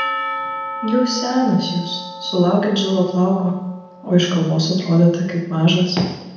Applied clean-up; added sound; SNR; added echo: none; Percussion; 12 dB; reverberation time 0.9 s.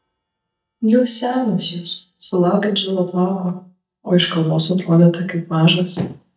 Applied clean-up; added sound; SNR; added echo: neural mask model DeepFilterNet 3.